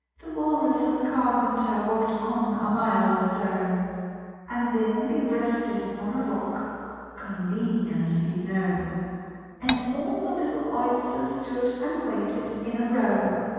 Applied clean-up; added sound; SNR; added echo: none; Cutlery, silverware; 1 dB; reverberation time 2.1 s.